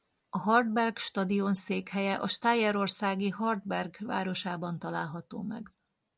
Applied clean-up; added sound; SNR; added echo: none; none; none; none.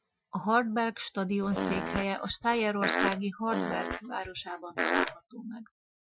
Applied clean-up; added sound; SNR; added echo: classical method Wiener filter.